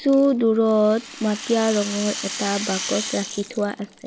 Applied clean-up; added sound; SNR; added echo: none; Rattle; 11 dB; none.